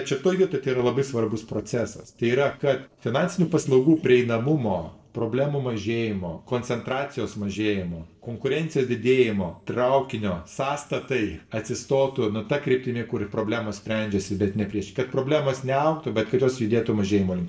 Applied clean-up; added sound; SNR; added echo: neural separator model SepFormer DNS4.